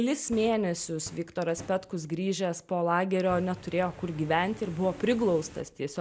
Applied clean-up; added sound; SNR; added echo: none; Fire; 19 dB; none.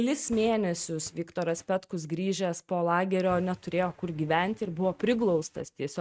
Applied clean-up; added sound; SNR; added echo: neural mask model RNNoise.